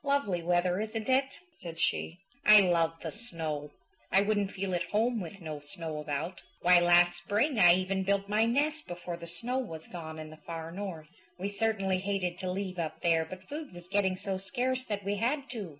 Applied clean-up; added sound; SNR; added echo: none; none; none; none.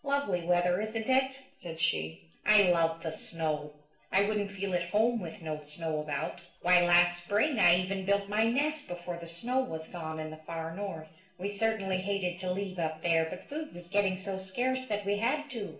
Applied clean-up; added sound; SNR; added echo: none; none; none; reverberation time 0.5 s.